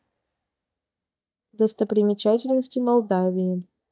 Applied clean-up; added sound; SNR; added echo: neural mask model DeepFilterNet 3.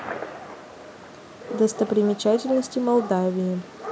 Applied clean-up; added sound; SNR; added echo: none; Gunshot, gunfire; 13 dB; none.